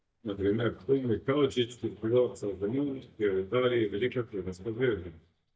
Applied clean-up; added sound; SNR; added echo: neural mask model DeepFilterNet 3.